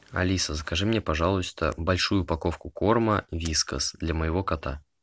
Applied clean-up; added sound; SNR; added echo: none; none; none; none.